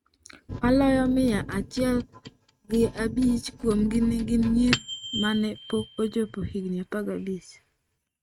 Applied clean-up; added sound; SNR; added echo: neural mask model RNNoise.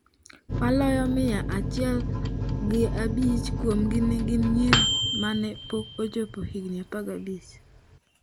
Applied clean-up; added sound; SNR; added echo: none; Microwave oven; 1 dB; none.